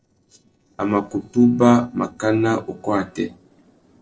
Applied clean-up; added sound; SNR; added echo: neural separator model SepFormer DNS4.